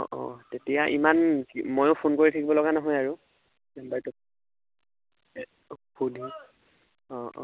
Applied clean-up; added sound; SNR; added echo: none; none; none; none.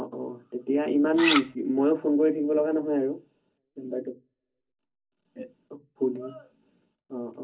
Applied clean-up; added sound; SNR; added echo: none; Cutlery, silverware; -1 dB; reverberation time 0.4 s.